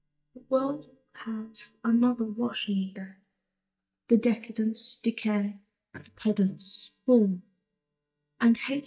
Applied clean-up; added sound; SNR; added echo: neural mask model DeepFilterNet 3.